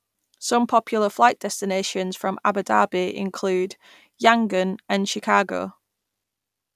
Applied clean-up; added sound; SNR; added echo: none; none; none; none.